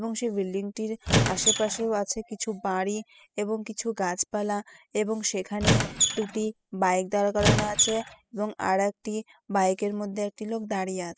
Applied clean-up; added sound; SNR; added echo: classical method spectral subtraction.